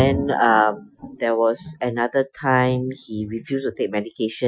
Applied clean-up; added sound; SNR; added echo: classical method Wiener filter.